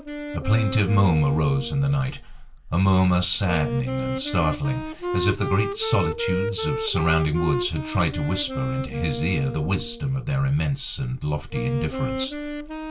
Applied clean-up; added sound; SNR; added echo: none; Wind instrument, woodwind instrument; 7 dB; reverberation time 0.2 s.